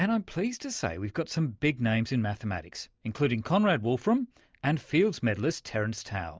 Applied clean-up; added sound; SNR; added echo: none; none; none; none.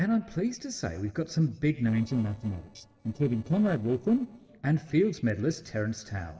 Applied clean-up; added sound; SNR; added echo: neural separator model SepFormer DNS4.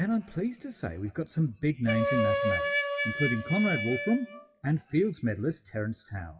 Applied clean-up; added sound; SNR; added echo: classical method WPE with log-MMSE.